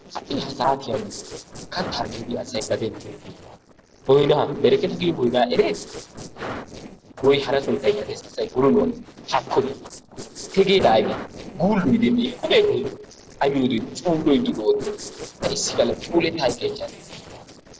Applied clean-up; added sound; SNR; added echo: neural separator model SepFormer DNS4.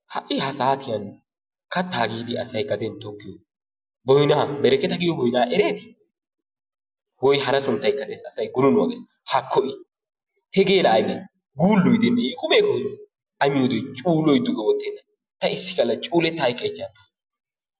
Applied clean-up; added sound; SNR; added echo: none; none; none; none.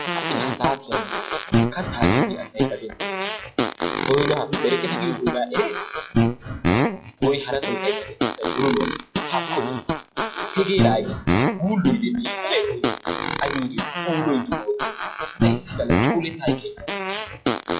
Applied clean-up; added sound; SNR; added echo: classical method log-MMSE.